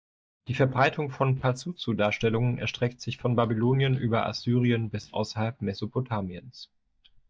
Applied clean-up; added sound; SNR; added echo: neural mask model DeepFilterNet 3.